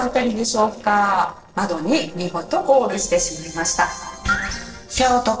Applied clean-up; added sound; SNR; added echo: neural separator model SepFormer DNS4.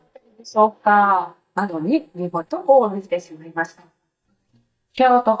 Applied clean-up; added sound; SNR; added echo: neural mask model DeepFilterNet 3.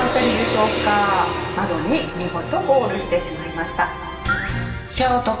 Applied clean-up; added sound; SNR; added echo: none; Gong; 7 dB; reverberation time 2.7 s.